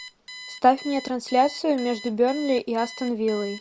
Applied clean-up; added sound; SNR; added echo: none; Alarm; 17 dB; none.